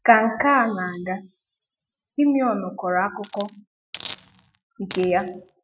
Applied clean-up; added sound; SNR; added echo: classical method Wiener filter.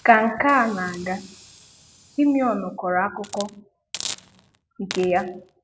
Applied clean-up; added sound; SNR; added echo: none; Hiss; 17 dB; none.